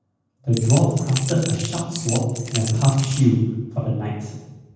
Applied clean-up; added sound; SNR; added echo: none; Rattle / Keys jangling; 10 dB; reverberation time 1.2 s.